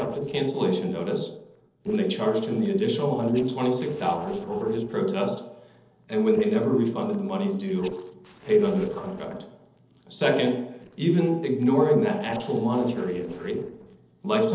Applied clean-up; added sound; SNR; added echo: neural separator model SepFormer DNS4.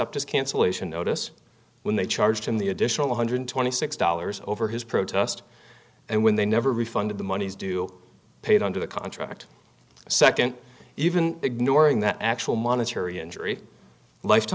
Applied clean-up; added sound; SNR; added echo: none; none; none; none.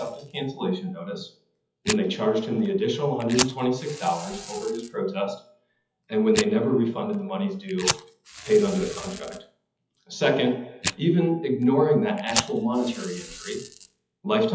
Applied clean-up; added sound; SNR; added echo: classical method WPE with log-MMSE.